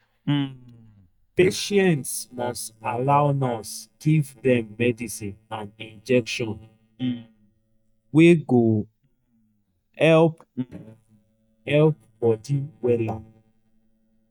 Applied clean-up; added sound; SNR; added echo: neural mask model DeepFilterNet 3.